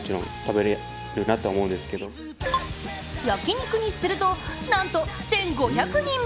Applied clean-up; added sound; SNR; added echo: none; none; none; none.